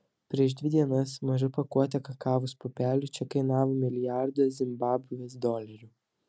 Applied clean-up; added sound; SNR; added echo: none; none; none; none.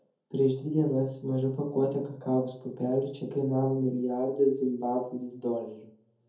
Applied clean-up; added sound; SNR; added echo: none; none; none; reverberation time 0.5 s.